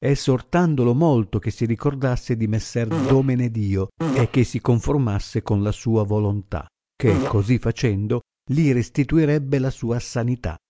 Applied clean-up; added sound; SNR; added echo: none; Fart; 6 dB; none.